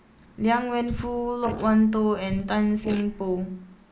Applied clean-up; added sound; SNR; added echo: neural mask model Resemble Enhance denoiser.